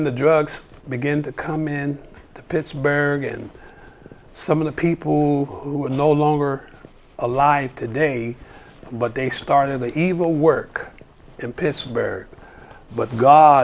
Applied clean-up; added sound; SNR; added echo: none; none; none; none.